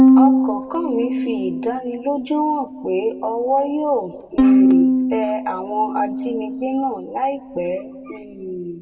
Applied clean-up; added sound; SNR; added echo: none; Bowed string instrument; -3 dB; reverberation time 1.5 s.